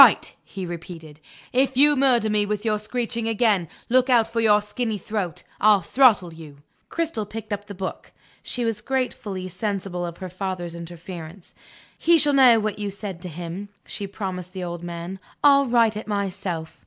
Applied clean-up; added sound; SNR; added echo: none; none; none; none.